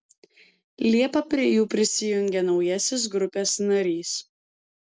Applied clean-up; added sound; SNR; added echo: none; none; none; none.